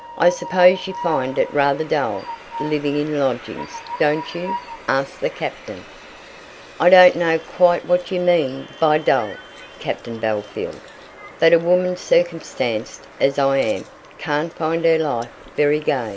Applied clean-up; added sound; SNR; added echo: none; Train; 16 dB; none.